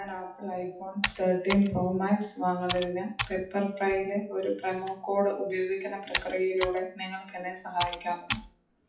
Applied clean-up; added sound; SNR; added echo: classical method WPE with log-MMSE.